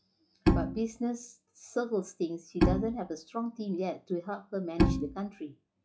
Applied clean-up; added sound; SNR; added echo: classical method log-MMSE.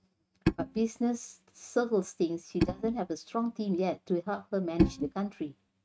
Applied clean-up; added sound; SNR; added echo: neural mask model RNNoise.